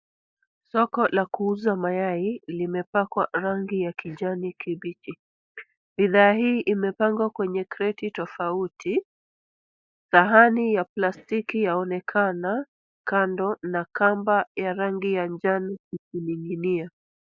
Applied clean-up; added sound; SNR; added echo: neural mask model Resemble Enhance denoiser.